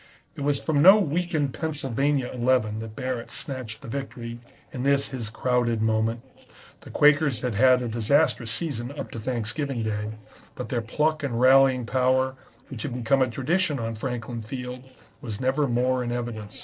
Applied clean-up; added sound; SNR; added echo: neural separator model SepFormer DNS4.